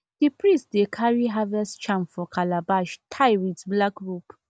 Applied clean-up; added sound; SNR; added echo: none; none; none; none.